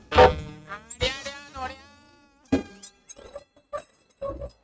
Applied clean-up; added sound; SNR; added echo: neural mask model RNNoise.